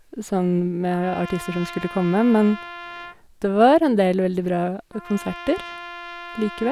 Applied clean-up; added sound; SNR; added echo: none; Trumpet; 16 dB; none.